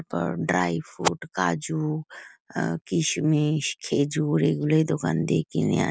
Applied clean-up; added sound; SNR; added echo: none; none; none; none.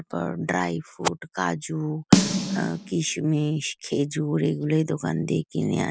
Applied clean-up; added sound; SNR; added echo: none; Snare drum; -1 dB; none.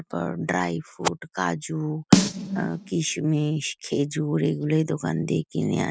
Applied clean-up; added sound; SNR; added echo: neural mask model RNNoise.